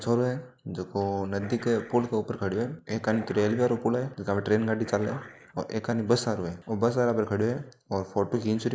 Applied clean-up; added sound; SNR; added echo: neural mask model Resemble Enhance denoiser.